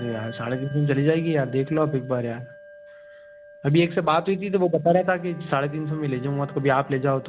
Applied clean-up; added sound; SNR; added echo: none; Bell + Bowed string instrument; 19 dB; none.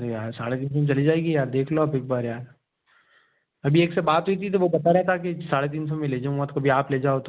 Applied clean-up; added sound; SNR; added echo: none; none; none; none.